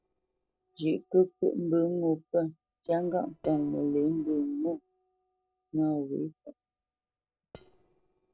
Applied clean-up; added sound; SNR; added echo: neural separator model SepFormer DNS4.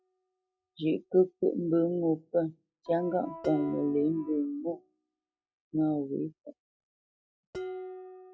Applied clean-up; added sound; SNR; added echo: classical method log-MMSE.